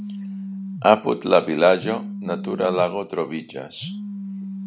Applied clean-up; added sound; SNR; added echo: none; Telephone; 11 dB; none.